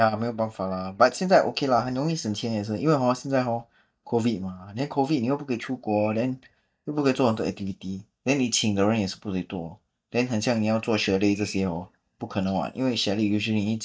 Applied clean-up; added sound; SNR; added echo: neural mask model DeepFilterNet 3.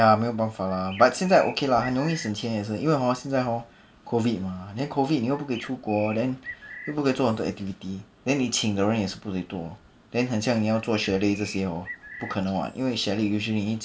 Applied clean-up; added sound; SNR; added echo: none; Bird; 18 dB; none.